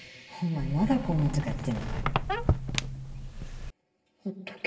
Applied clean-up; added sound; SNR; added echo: none; Squeak; 0 dB; reverberation time 2.5 s.